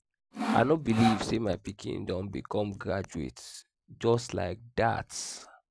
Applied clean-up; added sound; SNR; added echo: none; Sawing; 2 dB; none.